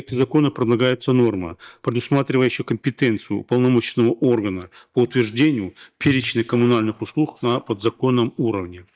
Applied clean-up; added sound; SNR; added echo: neural mask model DeepFilterNet 3.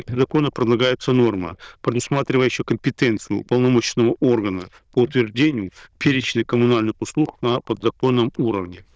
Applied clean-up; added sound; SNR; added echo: neural diffusion model UNIVERSE++.